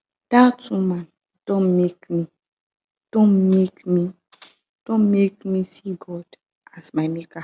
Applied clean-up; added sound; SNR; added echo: none; none; none; none.